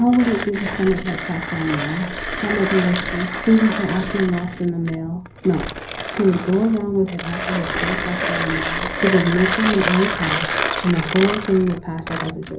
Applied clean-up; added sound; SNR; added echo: none; Mechanisms; 5 dB; reverberation time 0.5 s.